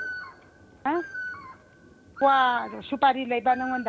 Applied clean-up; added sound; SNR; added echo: none; Bird; 13 dB; none.